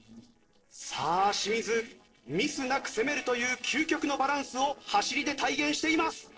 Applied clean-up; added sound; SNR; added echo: neural separator model SepFormer DNS4.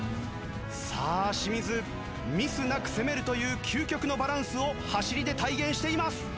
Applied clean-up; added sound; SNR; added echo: none; none; none; none.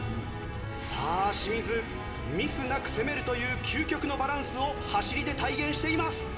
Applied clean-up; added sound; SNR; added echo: none; Toilet flush; 17 dB; reverberation time 2.6 s.